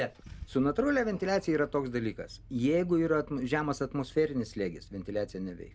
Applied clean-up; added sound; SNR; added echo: none; Engine starting / Car; 20 dB; none.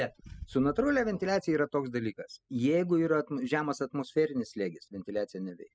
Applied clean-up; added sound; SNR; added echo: classical method spectral subtraction.